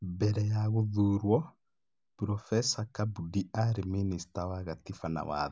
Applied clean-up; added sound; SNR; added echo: none; none; none; none.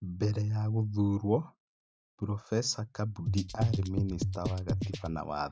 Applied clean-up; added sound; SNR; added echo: neural mask model RNNoise.